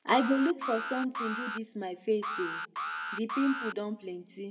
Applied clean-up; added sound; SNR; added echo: none; Alarm; 5 dB; reverberation time 0.7 s.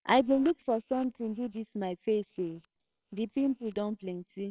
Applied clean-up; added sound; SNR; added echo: neural separator model SepFormer WHAMR!.